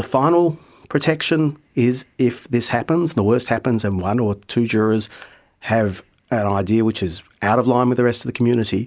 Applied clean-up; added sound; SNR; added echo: none; none; none; none.